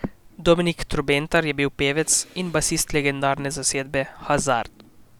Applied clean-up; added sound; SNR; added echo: none; Breathing; 18 dB; none.